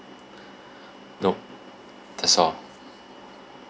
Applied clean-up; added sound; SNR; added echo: none; none; none; none.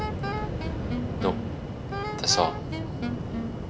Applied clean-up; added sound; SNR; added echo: none; Waves, surf + Wind instrument, woodwind instrument; -2 dB; none.